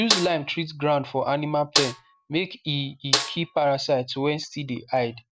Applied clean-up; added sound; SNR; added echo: none; Snare drum; 3 dB; none.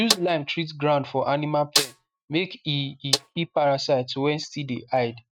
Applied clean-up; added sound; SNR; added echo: neural mask model RNNoise.